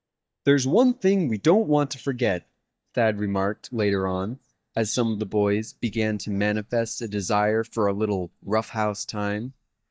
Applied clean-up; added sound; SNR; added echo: neural mask model DeepFilterNet 3.